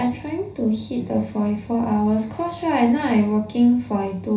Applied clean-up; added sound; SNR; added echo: none; none; none; reverberation time 0.4 s.